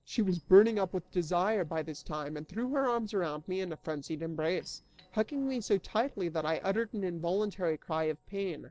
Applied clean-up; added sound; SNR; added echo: neural separator model SepFormer DNS4.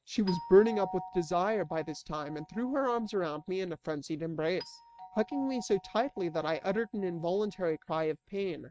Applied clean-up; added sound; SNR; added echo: neural mask model RNNoise.